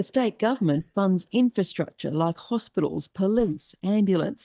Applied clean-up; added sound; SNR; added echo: neural mask model DeepFilterNet 3.